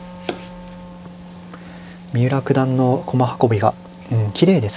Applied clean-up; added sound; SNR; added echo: none; Wind instrument, woodwind instrument; 18 dB; none.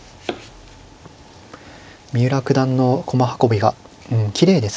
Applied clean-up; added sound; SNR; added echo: none; none; none; none.